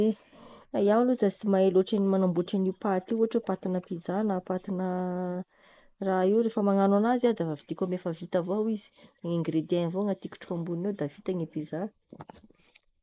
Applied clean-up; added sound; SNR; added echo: neural mask model Resemble Enhance denoiser.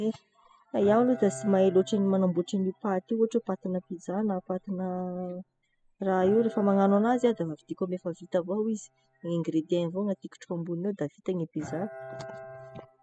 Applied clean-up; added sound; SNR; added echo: classical method spectral subtraction.